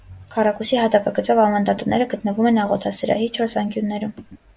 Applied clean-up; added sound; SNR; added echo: none; none; none; none.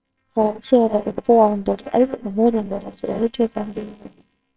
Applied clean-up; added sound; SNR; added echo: neural separator model SepFormer WHAMR!.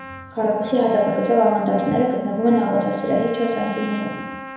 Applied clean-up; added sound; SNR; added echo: none; Trumpet; 14 dB; reverberation time 1.0 s.